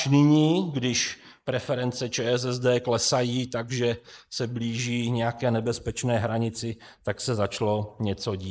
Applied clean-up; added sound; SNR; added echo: neural mask model Resemble Enhance denoiser.